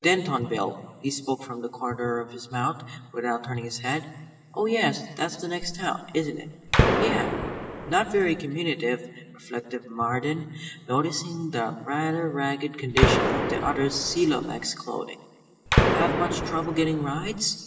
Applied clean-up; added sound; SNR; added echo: none; Gunshot, gunfire; -3 dB; reverberation time 2.1 s.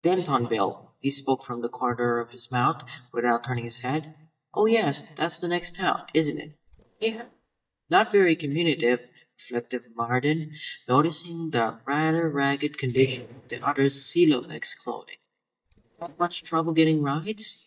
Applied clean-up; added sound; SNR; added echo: neural mask model DeepFilterNet 3.